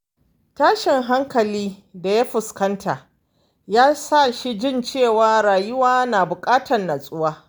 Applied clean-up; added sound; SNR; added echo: none; none; none; none.